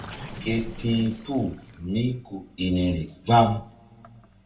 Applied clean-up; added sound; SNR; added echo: none; Gurgling; 17 dB; reverberation time 0.3 s.